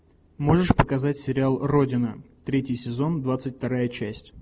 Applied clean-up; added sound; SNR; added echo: none; none; none; none.